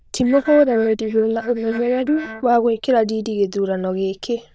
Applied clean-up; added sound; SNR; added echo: neural diffusion model UNIVERSE++.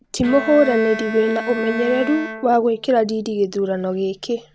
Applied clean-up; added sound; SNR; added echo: none; Bowed string instrument; 11 dB; none.